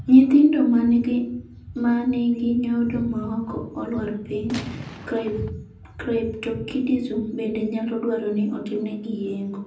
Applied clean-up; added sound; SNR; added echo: none; Gunshot, gunfire; 17 dB; reverberation time 0.6 s.